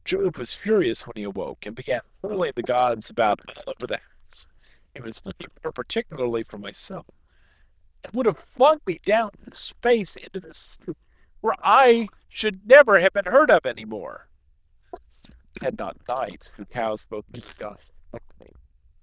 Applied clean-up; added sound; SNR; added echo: neural diffusion model UNIVERSE++.